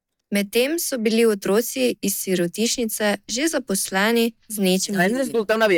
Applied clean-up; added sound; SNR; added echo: neural mask model DeepFilterNet 3.